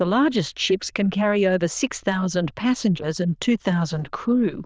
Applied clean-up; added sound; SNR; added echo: neural diffusion model UNIVERSE++.